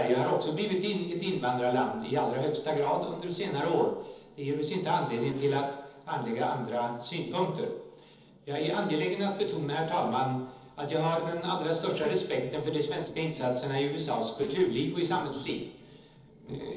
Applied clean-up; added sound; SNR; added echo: neural separator model SepFormer DNS4.